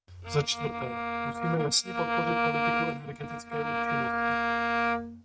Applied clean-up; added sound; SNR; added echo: neural mask model RNNoise.